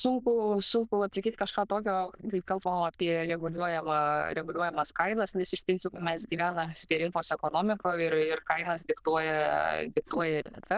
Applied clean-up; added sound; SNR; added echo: neural diffusion model UNIVERSE++.